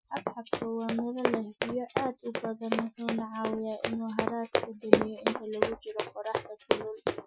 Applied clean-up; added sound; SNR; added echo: classical method Wiener filter.